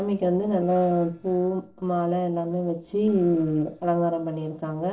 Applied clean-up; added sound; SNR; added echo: neural separator model SepFormer DNS4.